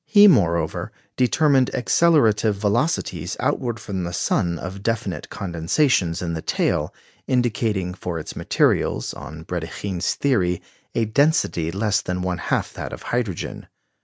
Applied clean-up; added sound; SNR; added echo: none; none; none; none.